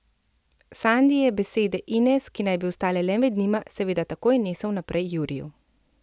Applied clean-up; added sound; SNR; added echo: none; none; none; none.